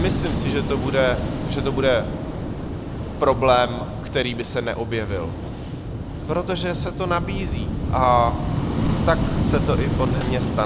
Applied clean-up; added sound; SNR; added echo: none; Waves, surf / Wind; 1 dB; none.